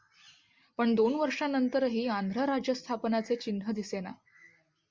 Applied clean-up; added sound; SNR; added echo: none; none; none; none.